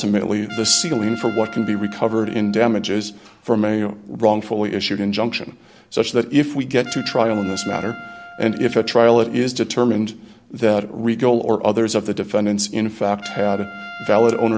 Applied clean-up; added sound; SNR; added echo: none; Trumpet; 20 dB; none.